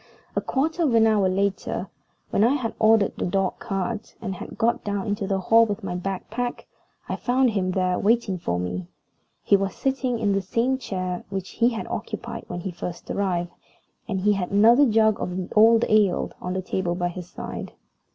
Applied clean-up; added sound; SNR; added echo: none; none; none; none.